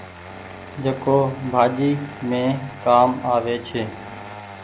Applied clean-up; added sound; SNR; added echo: none; Engine starting; 15 dB; none.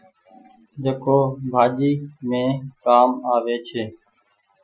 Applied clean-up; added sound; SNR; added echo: classical method Wiener filter.